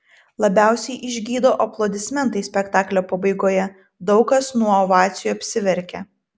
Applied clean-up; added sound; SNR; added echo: none; none; none; none.